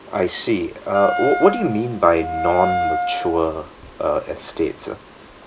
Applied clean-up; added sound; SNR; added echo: none; Wind instrument, woodwind instrument; 3 dB; none.